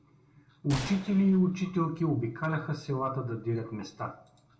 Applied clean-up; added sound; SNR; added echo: none; Gunshot, gunfire; 16 dB; reverberation time 0.5 s.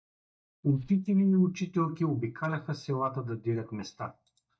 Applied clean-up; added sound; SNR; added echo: neural mask model DeepFilterNet 3.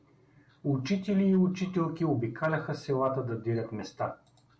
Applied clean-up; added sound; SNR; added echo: none; none; none; none.